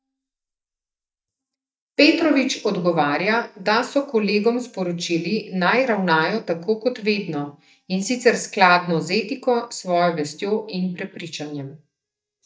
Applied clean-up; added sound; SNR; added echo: neural mask model DeepFilterNet 3.